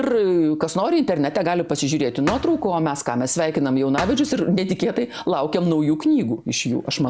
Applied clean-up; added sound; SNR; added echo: none; Thump, thud; 14 dB; none.